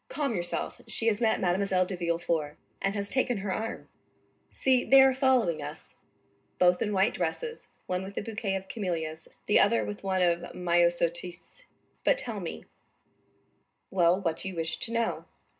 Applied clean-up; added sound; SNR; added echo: none; none; none; reverberation time 0.2 s.